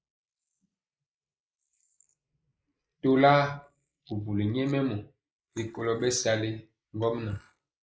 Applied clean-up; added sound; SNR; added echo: neural mask model Resemble Enhance denoiser.